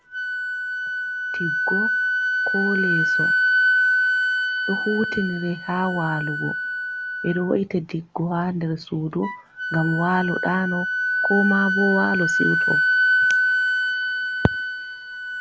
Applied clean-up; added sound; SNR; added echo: none; Wind instrument, woodwind instrument; -3 dB; none.